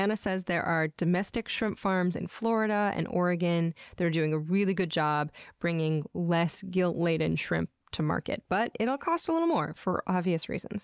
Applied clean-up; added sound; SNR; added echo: none; none; none; none.